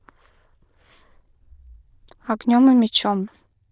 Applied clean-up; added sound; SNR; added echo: neural diffusion model UNIVERSE++.